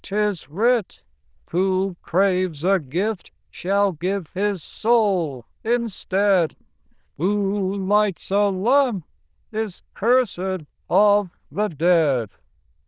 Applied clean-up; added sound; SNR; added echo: neural diffusion model UNIVERSE++.